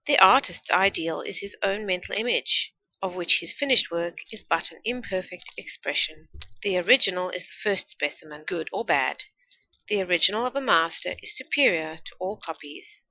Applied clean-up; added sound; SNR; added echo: classical method Wiener filter.